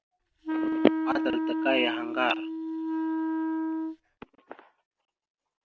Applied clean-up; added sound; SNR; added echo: none; Wind instrument, woodwind instrument; -2 dB; none.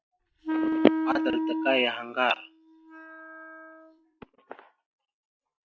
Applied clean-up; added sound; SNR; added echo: classical method log-MMSE.